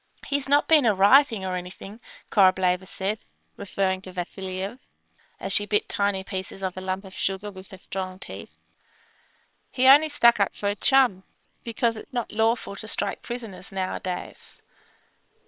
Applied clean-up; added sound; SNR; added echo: neural separator model SepFormer WHAM!.